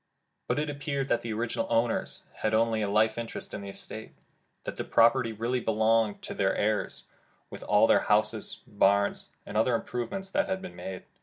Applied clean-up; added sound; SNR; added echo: none; none; none; none.